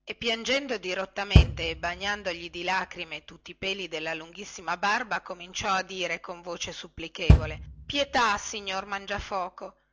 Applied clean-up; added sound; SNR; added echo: none; Bass drum; -5 dB; none.